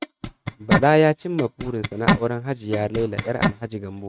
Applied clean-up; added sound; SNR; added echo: neural mask model RNNoise.